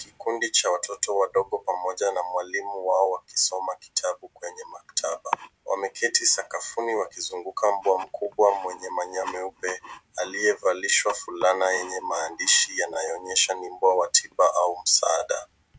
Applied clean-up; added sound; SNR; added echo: none; none; none; none.